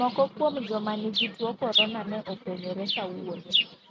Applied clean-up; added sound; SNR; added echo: neural mask model RNNoise.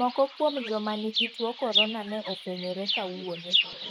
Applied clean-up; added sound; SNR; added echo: neural mask model Resemble Enhance denoiser.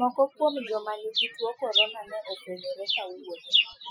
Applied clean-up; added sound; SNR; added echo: classical method Wiener filter.